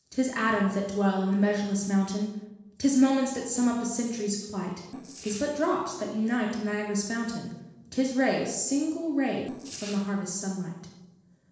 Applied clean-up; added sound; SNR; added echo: neural separator model SepFormer DNS4.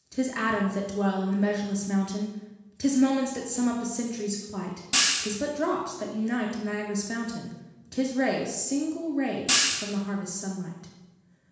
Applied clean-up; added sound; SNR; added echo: none; Hi-hat; 1 dB; reverberation time 1.1 s.